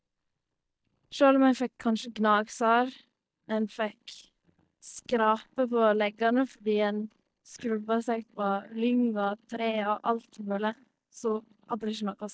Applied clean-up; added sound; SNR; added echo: neural mask model DeepFilterNet 3.